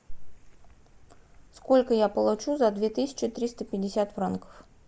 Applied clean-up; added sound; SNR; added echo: none; none; none; none.